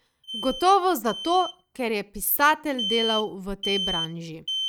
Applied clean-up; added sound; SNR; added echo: neural mask model RNNoise.